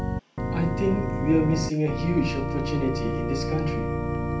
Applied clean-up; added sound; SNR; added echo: none; Organ; 0 dB; reverberation time 0.4 s.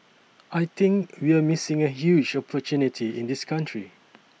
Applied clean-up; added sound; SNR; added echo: none; none; none; none.